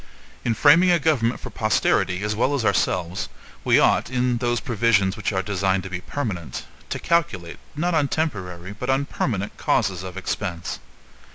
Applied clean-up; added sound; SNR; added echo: none; none; none; none.